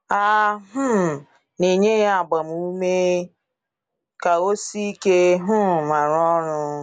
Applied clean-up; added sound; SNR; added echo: none; none; none; none.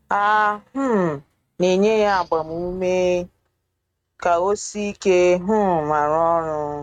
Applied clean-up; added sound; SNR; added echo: neural mask model RNNoise.